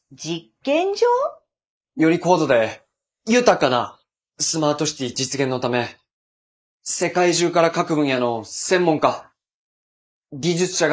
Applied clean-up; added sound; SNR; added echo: neural mask model Resemble Enhance denoiser.